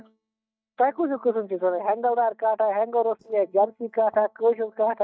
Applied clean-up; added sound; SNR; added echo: neural mask model DeepFilterNet 3.